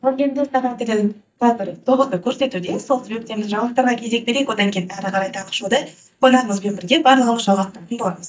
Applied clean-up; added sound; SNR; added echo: neural mask model DeepFilterNet 3.